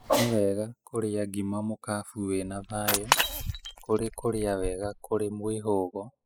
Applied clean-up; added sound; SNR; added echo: classical method spectral subtraction.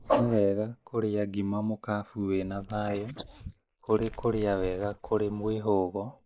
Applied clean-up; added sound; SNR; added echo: neural mask model Resemble Enhance denoiser.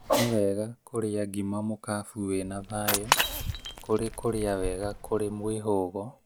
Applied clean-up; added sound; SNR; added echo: none; Shatter / Crushing + Cat; 4 dB; none.